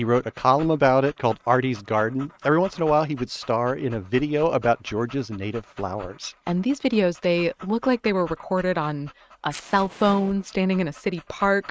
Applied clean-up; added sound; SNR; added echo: neural mask model RNNoise.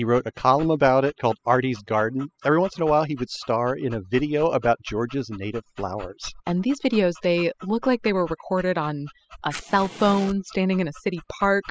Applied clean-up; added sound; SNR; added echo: classical method spectral subtraction.